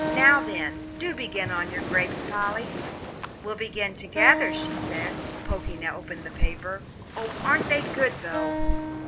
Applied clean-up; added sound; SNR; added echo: none; Acoustic guitar + Waves, surf; 5 dB; none.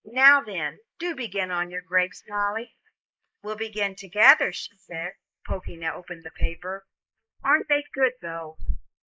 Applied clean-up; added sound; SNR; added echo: neural mask model Resemble Enhance denoiser.